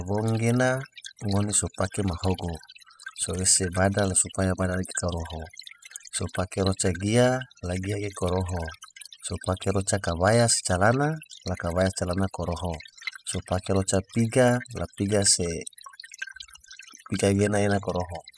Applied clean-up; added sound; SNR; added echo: classical method spectral subtraction.